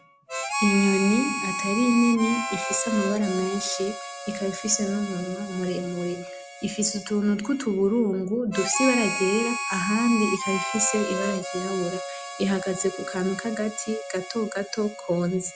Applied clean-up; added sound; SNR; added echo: none; Harmonica; 6 dB; none.